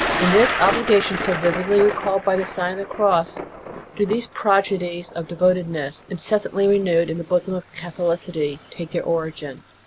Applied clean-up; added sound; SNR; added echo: none; Thunder; 9 dB; none.